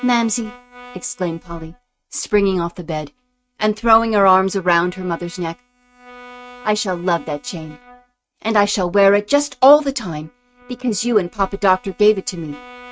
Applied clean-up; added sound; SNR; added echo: neural mask model RNNoise.